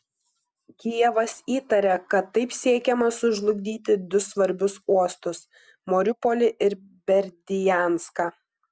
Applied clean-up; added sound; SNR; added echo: none; none; none; none.